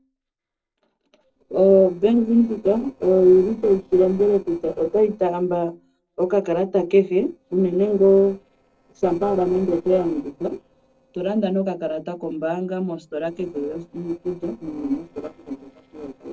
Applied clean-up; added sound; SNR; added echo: neural separator model SepFormer DNS4.